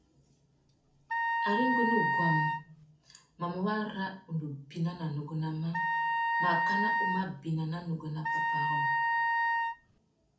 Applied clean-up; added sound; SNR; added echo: none; Wind instrument, woodwind instrument; -5 dB; reverberation time 0.4 s.